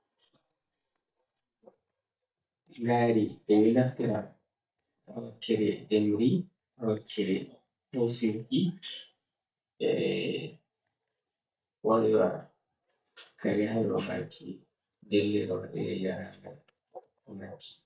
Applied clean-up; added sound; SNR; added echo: neural mask model DeepFilterNet 3.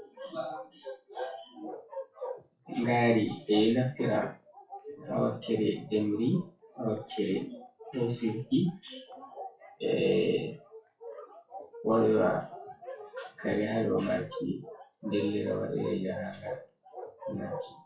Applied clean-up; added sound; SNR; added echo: classical method WPE with log-MMSE.